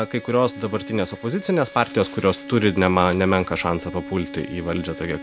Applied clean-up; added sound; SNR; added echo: none; Bowed string instrument; 15 dB; none.